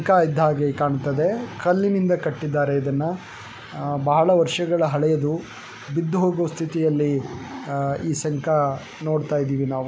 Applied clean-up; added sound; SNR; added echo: none; none; none; none.